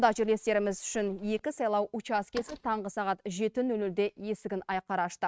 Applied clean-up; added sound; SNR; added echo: neural mask model RNNoise.